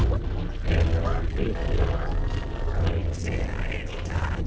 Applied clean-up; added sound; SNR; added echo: neural separator model SepFormer DNS4.